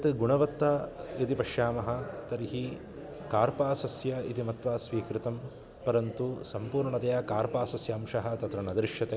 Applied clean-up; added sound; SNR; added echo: none; none; none; none.